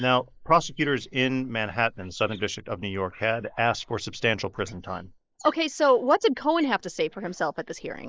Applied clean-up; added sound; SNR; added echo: neural mask model Resemble Enhance denoiser.